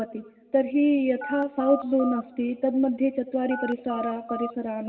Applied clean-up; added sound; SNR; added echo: none; Telephone; 9 dB; reverberation time 1.7 s.